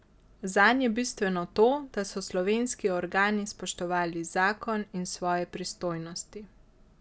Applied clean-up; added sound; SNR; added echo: none; none; none; none.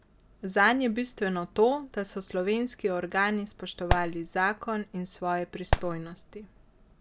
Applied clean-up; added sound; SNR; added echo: none; Fireworks; 3 dB; none.